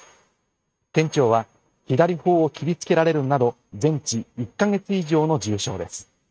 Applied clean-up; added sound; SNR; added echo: neural mask model RNNoise.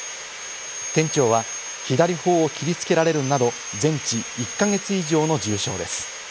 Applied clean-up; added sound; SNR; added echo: none; Sawing; 9 dB; none.